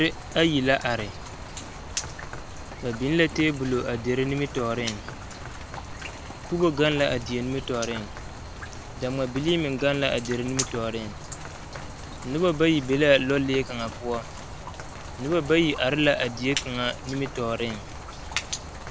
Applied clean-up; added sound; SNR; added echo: none; Rain; 10 dB; none.